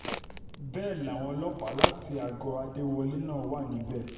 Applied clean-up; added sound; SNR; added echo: none; Crack; 1 dB; reverberation time 1.2 s.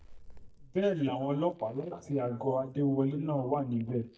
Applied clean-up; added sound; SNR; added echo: neural mask model DeepFilterNet 3.